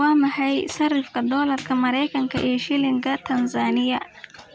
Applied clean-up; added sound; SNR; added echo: none; none; none; none.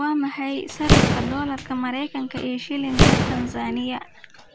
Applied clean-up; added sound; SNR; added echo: none; Boom; -4 dB; none.